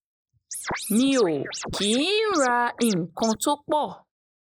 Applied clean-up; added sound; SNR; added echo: neural mask model Resemble Enhance denoiser.